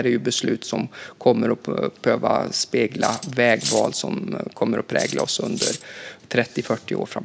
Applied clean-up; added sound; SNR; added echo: none; Cutlery, silverware; 9 dB; none.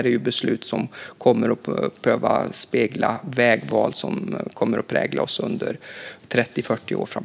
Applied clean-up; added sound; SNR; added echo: none; none; none; none.